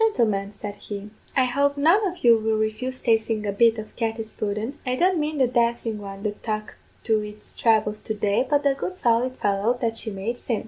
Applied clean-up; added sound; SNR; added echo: none; none; none; none.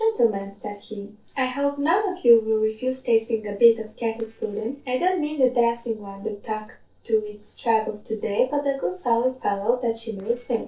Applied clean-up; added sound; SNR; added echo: neural separator model SepFormer DNS4.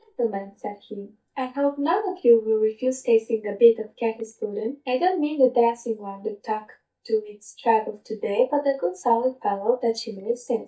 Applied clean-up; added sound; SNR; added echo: neural mask model DeepFilterNet 3.